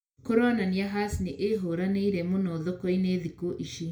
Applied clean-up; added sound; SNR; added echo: none; none; none; reverberation time 0.3 s.